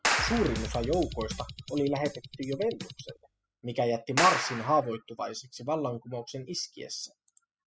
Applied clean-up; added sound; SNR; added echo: classical method spectral subtraction.